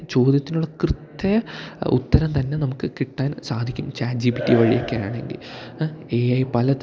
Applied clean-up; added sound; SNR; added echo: none; none; none; none.